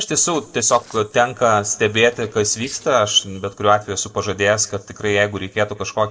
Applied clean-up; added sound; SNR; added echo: neural separator model SepFormer DNS4.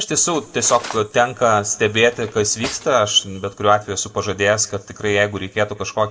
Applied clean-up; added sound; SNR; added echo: none; Cutlery, silverware; 18 dB; reverberation time 1.5 s.